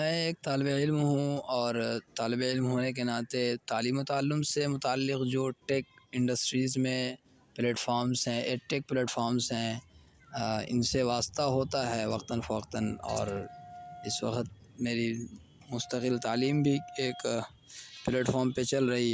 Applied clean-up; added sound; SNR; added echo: none; Wind instrument, woodwind instrument; 19 dB; none.